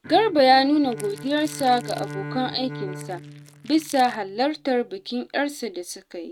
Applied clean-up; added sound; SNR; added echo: neural mask model RNNoise.